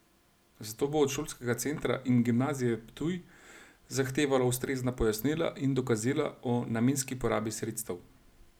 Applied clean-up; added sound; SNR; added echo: none; none; none; none.